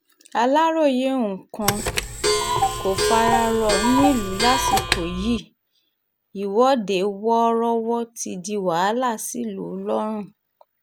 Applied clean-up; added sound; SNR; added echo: none; Clock; 0 dB; none.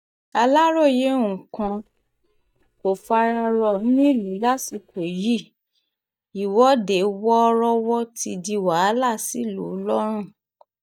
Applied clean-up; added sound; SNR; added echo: neural mask model DeepFilterNet 3.